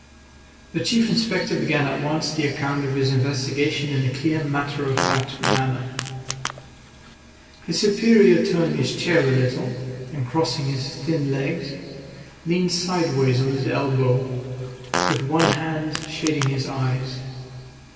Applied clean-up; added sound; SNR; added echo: none; Fart; 6 dB; reverberation time 2.5 s.